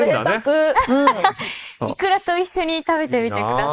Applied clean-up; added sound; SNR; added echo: neural mask model Resemble Enhance denoiser.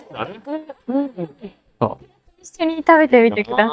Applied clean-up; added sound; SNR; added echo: neural mask model DeepFilterNet 3.